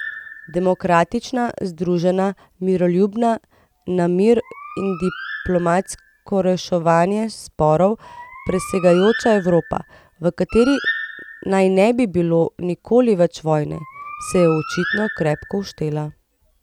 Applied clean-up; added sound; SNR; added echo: none; Bird; 15 dB; none.